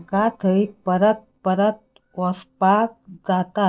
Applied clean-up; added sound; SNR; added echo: neural separator model SepFormer DNS4.